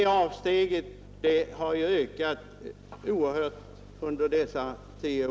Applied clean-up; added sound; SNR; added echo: none; none; none; none.